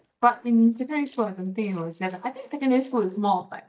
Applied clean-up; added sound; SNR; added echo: neural mask model DeepFilterNet 3.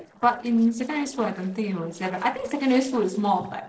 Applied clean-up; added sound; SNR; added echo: neural separator model SepFormer DNS4.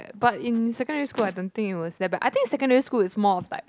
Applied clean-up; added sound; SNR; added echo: none; none; none; none.